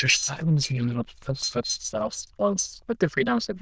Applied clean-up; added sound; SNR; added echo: neural diffusion model UNIVERSE++.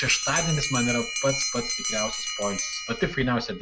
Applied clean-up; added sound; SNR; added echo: none; Bell; 3 dB; none.